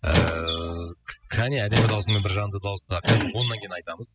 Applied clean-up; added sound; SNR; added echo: classical method spectral subtraction.